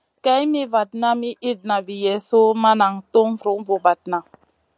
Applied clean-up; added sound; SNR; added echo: none; none; none; none.